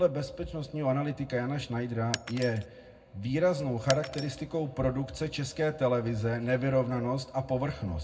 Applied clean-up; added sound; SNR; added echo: none; Shatter; 14 dB; reverberation time 0.3 s.